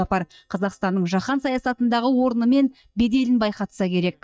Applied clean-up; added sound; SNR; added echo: neural mask model DeepFilterNet 3.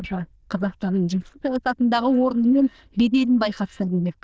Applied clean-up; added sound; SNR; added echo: neural diffusion model UNIVERSE++.